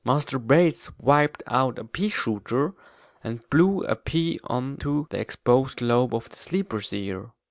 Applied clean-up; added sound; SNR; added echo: none; none; none; none.